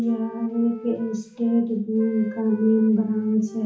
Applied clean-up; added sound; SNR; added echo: none; Wind instrument, woodwind instrument; 19 dB; reverberation time 0.8 s.